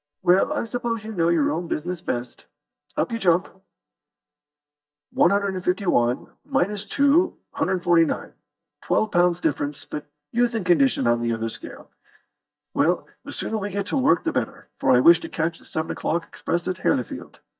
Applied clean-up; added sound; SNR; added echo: neural mask model DeepFilterNet 3.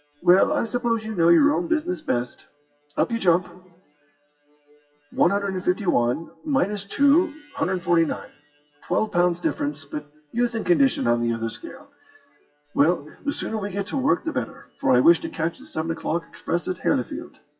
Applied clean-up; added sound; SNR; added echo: classical method WPE with log-MMSE.